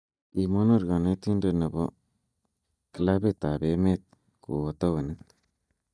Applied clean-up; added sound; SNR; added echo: neural mask model DeepFilterNet 3.